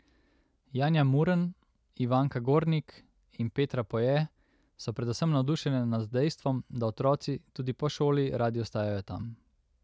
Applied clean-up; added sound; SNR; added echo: none; none; none; none.